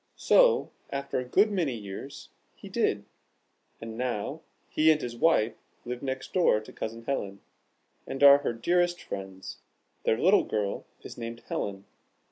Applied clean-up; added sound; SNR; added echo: none; none; none; none.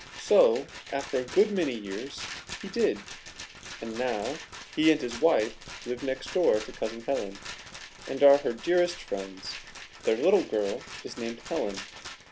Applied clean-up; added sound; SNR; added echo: none; Rattle; 15 dB; none.